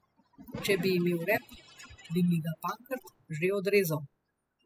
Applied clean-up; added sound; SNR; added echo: classical method spectral subtraction.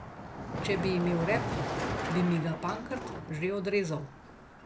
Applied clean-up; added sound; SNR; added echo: none; Car passing by; 4 dB; none.